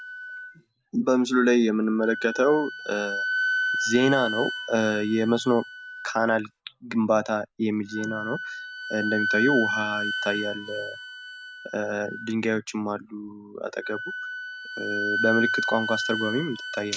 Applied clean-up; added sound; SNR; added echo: none; Wind instrument, woodwind instrument; 5 dB; none.